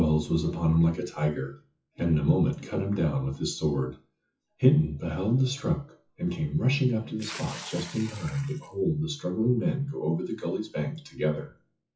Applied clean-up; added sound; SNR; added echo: classical method WPE with log-MMSE.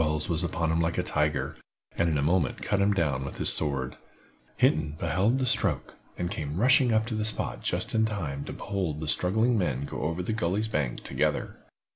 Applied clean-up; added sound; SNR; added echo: none; none; none; none.